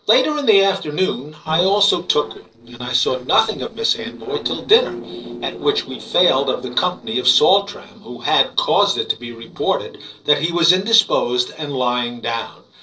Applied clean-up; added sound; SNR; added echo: neural separator model SepFormer DNS4.